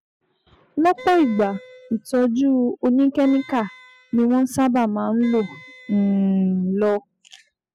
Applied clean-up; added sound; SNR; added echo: classical method spectral subtraction.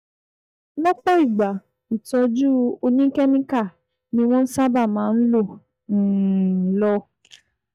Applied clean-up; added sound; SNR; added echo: neural mask model DeepFilterNet 3.